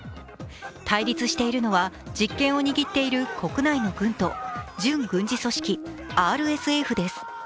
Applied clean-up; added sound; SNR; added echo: none; Guitar; 14 dB; none.